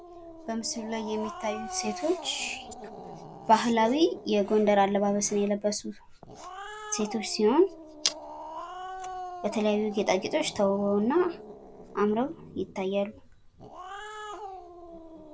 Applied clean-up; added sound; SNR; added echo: none; Growling; 14 dB; none.